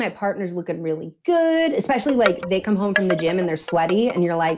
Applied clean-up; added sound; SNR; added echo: none; Wind chime; 8 dB; none.